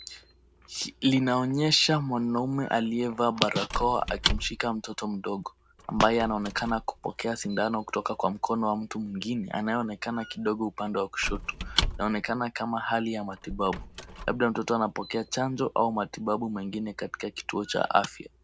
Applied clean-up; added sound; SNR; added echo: none; Squeak / Wood; 11 dB; none.